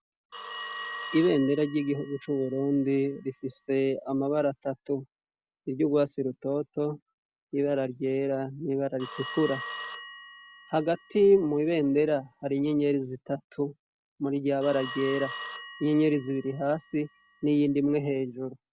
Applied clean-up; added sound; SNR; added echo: none; Telephone; 15 dB; none.